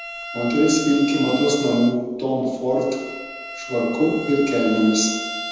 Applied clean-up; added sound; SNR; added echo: none; Bowed string instrument; 11 dB; reverberation time 1.1 s.